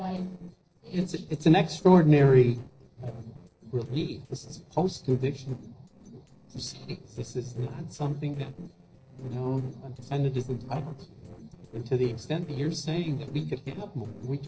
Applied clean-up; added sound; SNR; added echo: neural separator model SepFormer DNS4.